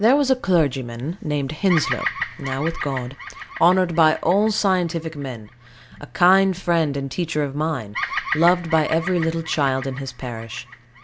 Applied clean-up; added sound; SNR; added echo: none; Bird vocalization, bird call, bird song; 12 dB; none.